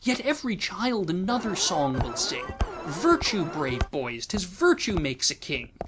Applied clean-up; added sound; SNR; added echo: none; Alarm + Walk, footsteps; 8 dB; none.